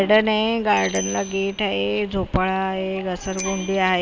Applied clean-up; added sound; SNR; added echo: none; Bicycle bell; 17 dB; none.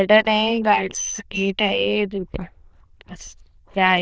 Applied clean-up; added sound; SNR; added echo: neural diffusion model UNIVERSE++.